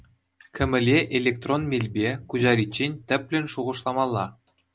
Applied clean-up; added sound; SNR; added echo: none; none; none; none.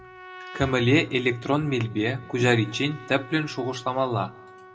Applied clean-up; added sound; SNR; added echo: none; Trumpet; 19 dB; reverberation time 0.4 s.